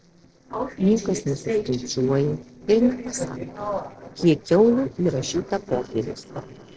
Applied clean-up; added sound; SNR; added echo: neural separator model SepFormer DNS4.